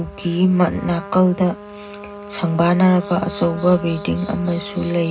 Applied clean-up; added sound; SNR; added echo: none; Trumpet; 15 dB; reverberation time 0.4 s.